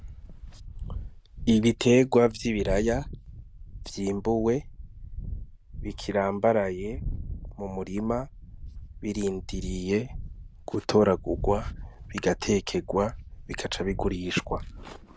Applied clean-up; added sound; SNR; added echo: none; Wind; 10 dB; none.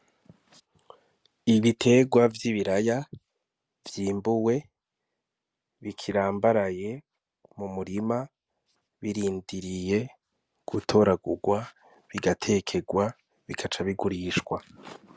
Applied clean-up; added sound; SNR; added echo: none; none; none; none.